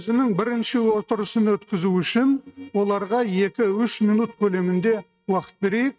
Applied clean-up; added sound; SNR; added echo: neural mask model RNNoise.